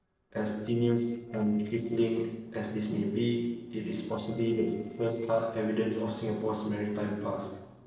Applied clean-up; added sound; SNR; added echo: neural separator model SepFormer DNS4.